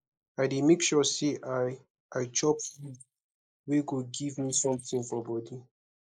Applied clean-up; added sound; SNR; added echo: neural mask model Resemble Enhance denoiser.